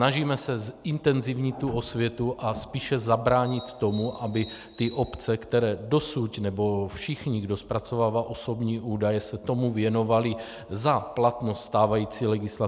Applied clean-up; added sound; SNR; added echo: none; Bird + Printer; 18 dB; none.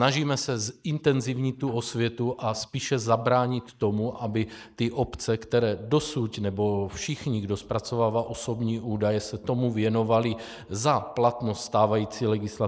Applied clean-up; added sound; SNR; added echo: neural mask model Resemble Enhance denoiser.